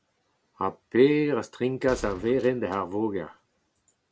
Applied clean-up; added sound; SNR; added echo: none; Gunshot, gunfire; 18 dB; none.